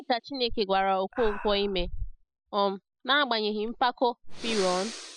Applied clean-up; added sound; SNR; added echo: classical method spectral subtraction.